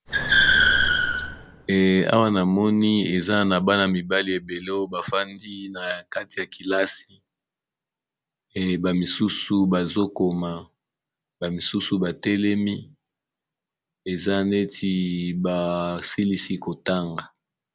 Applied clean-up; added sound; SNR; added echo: none; Car; -3 dB; none.